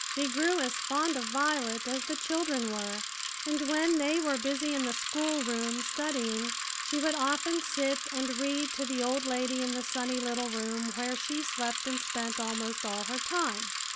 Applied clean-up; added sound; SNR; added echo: none; Bicycle; 3 dB; none.